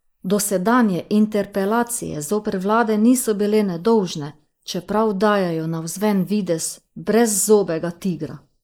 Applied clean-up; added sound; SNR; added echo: neural mask model Resemble Enhance denoiser.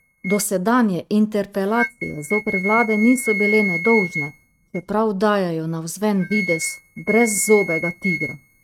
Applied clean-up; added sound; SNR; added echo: neural mask model RNNoise.